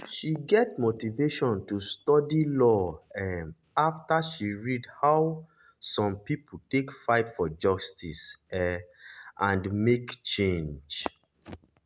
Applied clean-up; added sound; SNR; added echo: none; none; none; none.